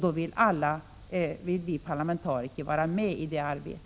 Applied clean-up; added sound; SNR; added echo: none; none; none; none.